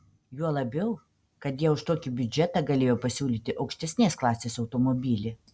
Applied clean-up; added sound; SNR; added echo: none; none; none; none.